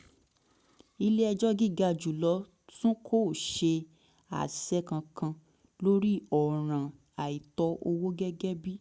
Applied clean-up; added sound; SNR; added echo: none; none; none; none.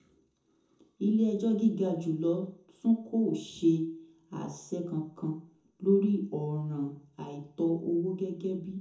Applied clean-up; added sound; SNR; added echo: none; none; none; reverberation time 0.5 s.